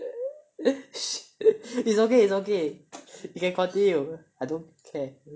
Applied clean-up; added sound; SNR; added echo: none; none; none; none.